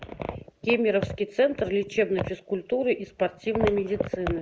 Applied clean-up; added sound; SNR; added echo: none; none; none; none.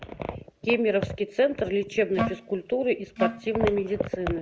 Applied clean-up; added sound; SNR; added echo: none; Wind instrument, woodwind instrument; 5 dB; none.